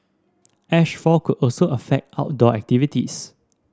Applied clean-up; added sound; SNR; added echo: none; none; none; none.